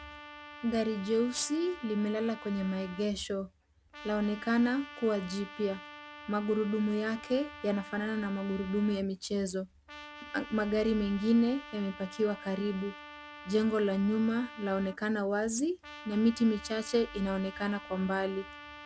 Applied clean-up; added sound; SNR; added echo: none; Trumpet; 16 dB; none.